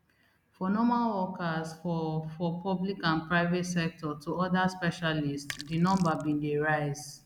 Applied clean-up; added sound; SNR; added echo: none; Sink (filling or washing); 16 dB; none.